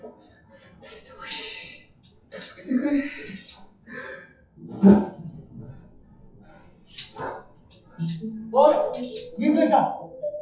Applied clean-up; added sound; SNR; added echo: classical method WPE with log-MMSE.